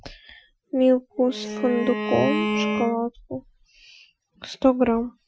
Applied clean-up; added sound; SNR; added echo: classical method Wiener filter.